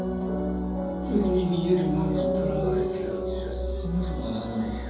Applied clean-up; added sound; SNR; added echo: none; none; none; reverberation time 2.8 s.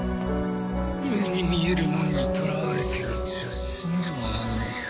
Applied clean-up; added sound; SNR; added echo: none; none; none; none.